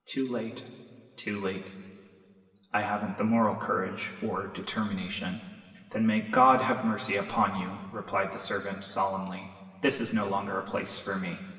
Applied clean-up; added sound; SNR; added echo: none; none; none; reverberation time 2.0 s.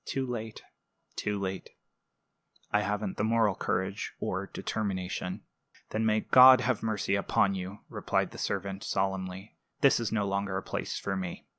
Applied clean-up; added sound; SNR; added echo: none; none; none; none.